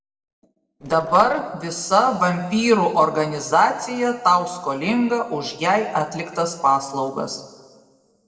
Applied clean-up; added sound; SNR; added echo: neural separator model SepFormer DNS4.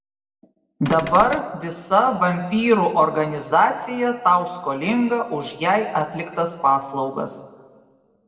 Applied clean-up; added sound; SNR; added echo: none; Cupboard open or close / Door; 10 dB; reverberation time 1.3 s.